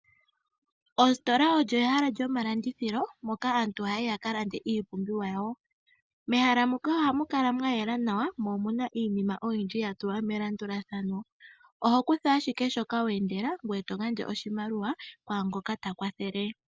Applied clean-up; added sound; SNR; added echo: none; none; none; none.